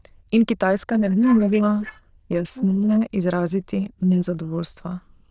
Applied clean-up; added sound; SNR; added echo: neural diffusion model UNIVERSE++.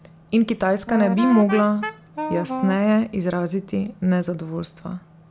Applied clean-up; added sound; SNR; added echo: none; Wind instrument, woodwind instrument; 7 dB; none.